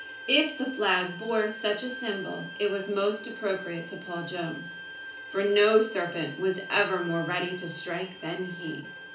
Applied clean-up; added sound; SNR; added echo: none; Bowed string instrument; 12 dB; reverberation time 0.4 s.